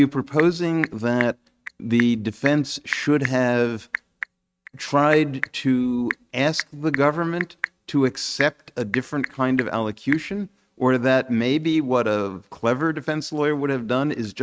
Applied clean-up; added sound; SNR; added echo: neural mask model RNNoise.